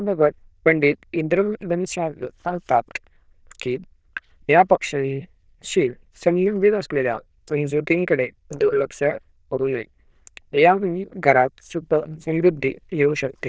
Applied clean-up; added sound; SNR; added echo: neural diffusion model UNIVERSE++.